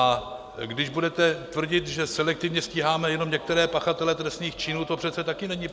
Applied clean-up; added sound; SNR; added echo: none; none; none; none.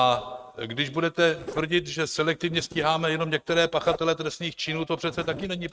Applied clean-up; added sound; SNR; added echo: neural mask model RNNoise.